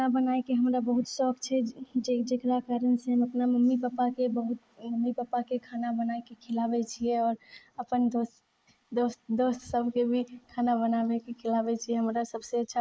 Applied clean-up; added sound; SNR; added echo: neural mask model Resemble Enhance denoiser.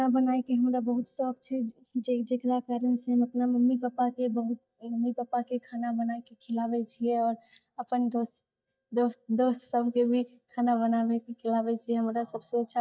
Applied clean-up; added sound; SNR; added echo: neural mask model DeepFilterNet 3.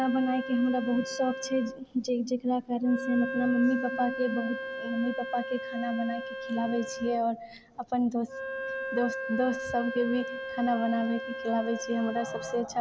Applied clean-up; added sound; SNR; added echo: none; Wind instrument, woodwind instrument; 8 dB; none.